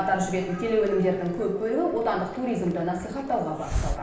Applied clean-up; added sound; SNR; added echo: none; Hiss; 11 dB; reverberation time 0.9 s.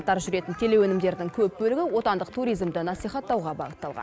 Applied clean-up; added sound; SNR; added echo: none; none; none; none.